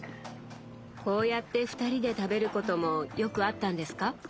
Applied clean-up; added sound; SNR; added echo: none; Drawer open or close; 18 dB; none.